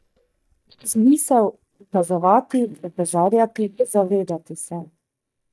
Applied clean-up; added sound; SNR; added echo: neural mask model DeepFilterNet 3.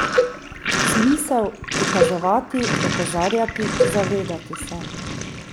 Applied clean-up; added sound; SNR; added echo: none; Sink (filling or washing) + Cowbell; 0 dB; none.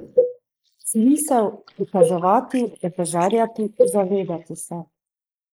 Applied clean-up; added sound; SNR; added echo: neural mask model Resemble Enhance denoiser.